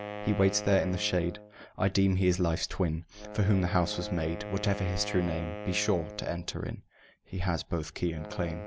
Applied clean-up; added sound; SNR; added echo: none; Wind instrument, woodwind instrument; 12 dB; none.